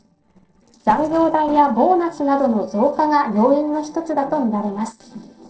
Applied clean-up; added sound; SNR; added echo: neural separator model SepFormer DNS4.